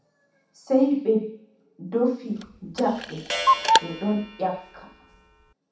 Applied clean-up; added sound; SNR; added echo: none; Clock; -1 dB; reverberation time 0.7 s.